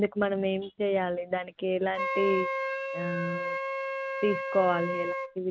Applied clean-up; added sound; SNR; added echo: none; Wind instrument, woodwind instrument; 4 dB; none.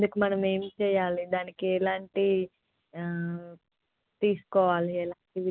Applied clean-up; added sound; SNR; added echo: none; none; none; none.